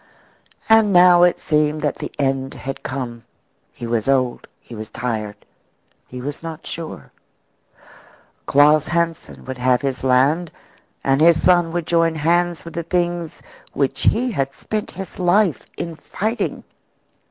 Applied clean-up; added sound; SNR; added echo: none; none; none; none.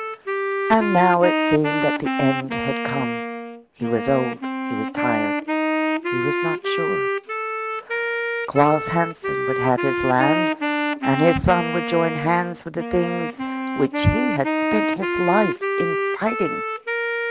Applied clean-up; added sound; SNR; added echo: none; Wind instrument, woodwind instrument; 1 dB; none.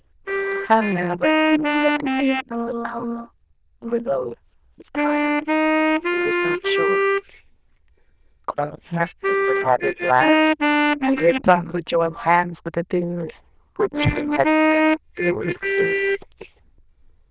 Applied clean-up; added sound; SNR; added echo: neural diffusion model UNIVERSE++.